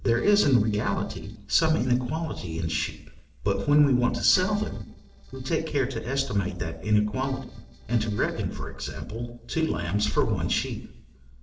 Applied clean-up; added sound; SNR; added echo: neural separator model SepFormer DNS4.